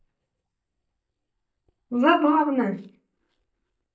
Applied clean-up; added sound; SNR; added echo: neural mask model DeepFilterNet 3.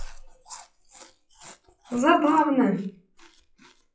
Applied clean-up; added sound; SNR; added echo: classical method WPE with log-MMSE.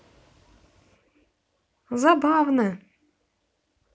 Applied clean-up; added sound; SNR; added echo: none; none; none; none.